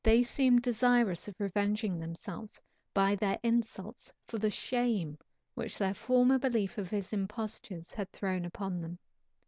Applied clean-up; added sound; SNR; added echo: none; none; none; none.